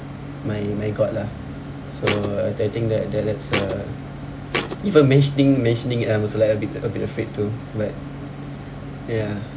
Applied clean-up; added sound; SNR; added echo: none; Thump, thud; 5 dB; none.